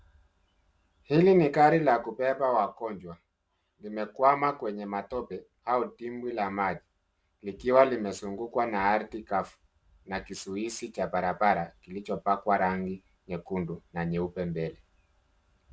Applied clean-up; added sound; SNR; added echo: none; none; none; none.